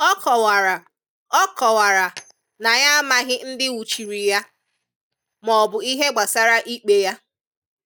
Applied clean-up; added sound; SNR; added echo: neural mask model DeepFilterNet 3.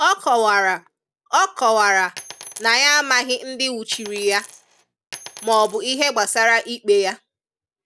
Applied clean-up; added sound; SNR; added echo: none; Coin (dropping); 18 dB; none.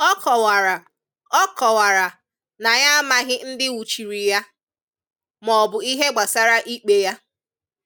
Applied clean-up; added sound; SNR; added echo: none; none; none; none.